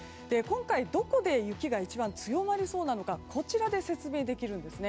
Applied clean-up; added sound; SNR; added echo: none; none; none; none.